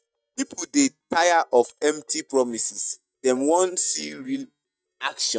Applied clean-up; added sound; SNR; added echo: neural mask model DeepFilterNet 3.